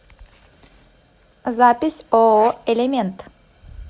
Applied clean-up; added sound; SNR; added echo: none; none; none; none.